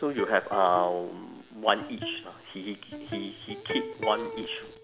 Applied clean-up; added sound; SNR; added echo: none; Electric guitar; 9 dB; none.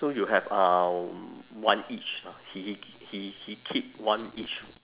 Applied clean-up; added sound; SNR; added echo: none; none; none; none.